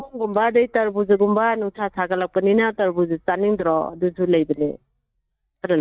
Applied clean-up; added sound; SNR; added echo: neural mask model DeepFilterNet 3.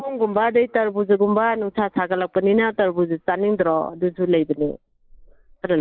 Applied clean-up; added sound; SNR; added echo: neural mask model Resemble Enhance denoiser.